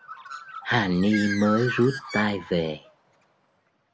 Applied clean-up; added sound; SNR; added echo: none; Bird; 11 dB; none.